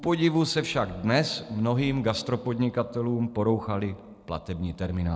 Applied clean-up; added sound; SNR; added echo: none; none; none; none.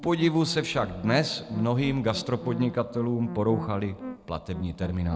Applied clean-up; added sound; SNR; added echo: none; Musical instrument; 13 dB; none.